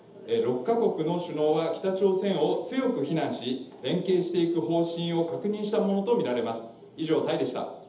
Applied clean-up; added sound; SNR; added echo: none; none; none; reverberation time 0.8 s.